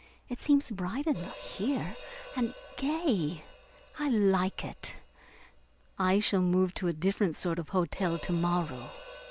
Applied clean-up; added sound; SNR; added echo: none; Hi-hat; 19 dB; none.